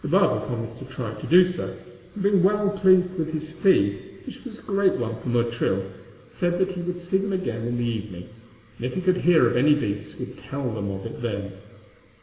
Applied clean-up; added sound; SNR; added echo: none; none; none; reverberation time 3.0 s.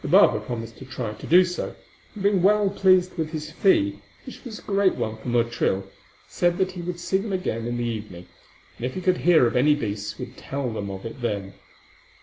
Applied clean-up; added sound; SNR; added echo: none; none; none; none.